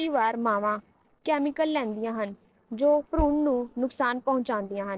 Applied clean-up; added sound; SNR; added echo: neural separator model SepFormer DNS4.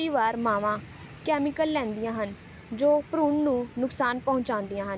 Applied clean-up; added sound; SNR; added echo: none; none; none; none.